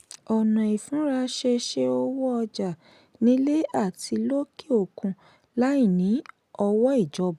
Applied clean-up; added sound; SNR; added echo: none; none; none; none.